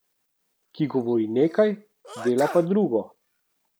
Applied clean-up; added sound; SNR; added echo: none; Sneeze; 16 dB; none.